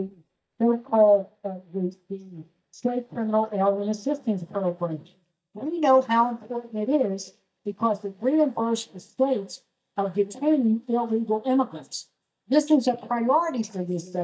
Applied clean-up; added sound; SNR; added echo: neural mask model DeepFilterNet 3.